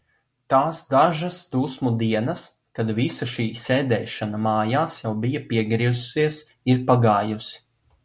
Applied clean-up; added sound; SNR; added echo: none; none; none; none.